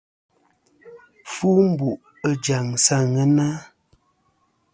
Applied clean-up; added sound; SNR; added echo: none; none; none; none.